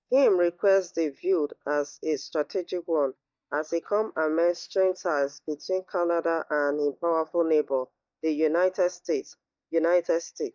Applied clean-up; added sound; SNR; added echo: neural mask model DeepFilterNet 3.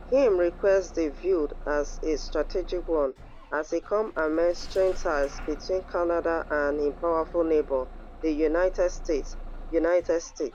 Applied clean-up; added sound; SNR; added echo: none; Engine starting / Bus; 12 dB; none.